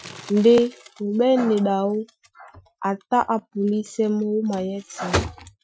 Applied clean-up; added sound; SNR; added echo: classical method Wiener filter.